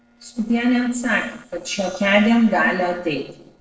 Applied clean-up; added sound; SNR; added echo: neural separator model SepFormer DNS4.